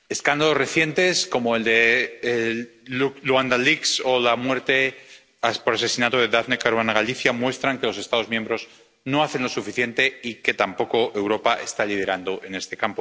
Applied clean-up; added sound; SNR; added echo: none; none; none; none.